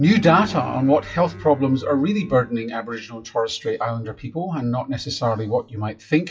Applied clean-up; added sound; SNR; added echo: classical method WPE with log-MMSE.